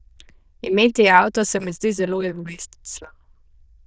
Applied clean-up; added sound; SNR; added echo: neural diffusion model UNIVERSE++.